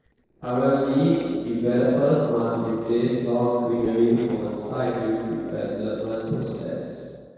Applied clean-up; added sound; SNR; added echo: neural separator model SepFormer DNS4.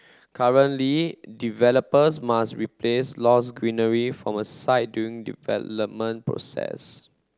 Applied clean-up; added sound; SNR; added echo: none; none; none; none.